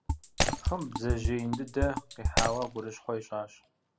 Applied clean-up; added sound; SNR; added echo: none; Shatter + Drum kit; -2 dB; none.